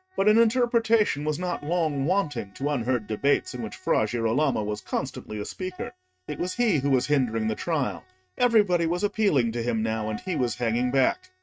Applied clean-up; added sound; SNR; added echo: neural mask model RNNoise.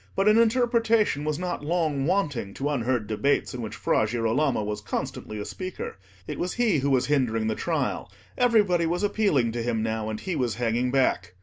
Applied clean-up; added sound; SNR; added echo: none; none; none; none.